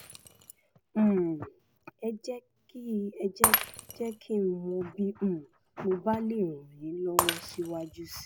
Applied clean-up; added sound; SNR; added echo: none; Shatter; 4 dB; none.